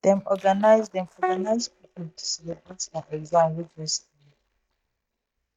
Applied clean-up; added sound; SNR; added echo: neural mask model DeepFilterNet 3.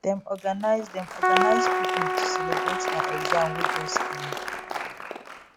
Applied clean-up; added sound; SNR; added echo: none; Applause + Keyboard (musical); -4 dB; none.